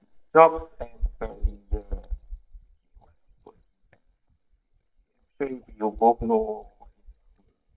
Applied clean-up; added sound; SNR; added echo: neural mask model DeepFilterNet 3.